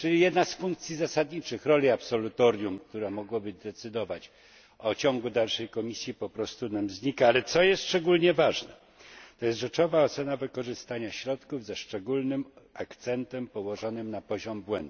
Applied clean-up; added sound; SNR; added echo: none; none; none; none.